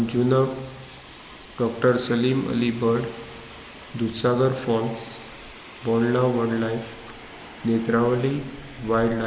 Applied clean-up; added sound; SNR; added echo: none; Subway, metro, underground; 18 dB; none.